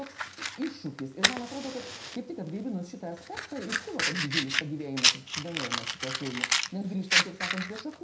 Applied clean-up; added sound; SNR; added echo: none; Fire; -5 dB; reverberation time 0.5 s.